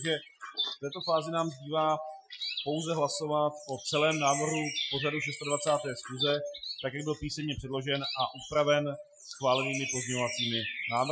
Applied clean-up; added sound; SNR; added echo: classical method Wiener filter.